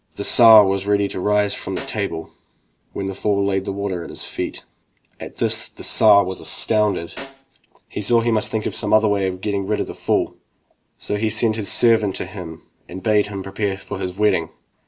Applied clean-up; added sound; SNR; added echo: none; Snare drum; 19 dB; none.